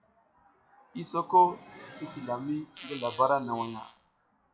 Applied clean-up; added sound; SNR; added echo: classical method log-MMSE.